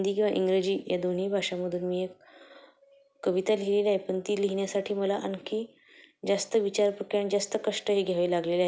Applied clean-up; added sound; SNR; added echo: none; none; none; none.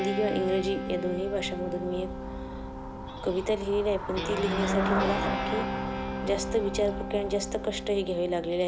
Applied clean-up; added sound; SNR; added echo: none; Traffic noise, roadway noise / Bicycle + Guitar; 3 dB; none.